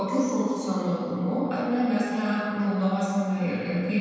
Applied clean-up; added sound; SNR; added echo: none; none; none; reverberation time 2.1 s.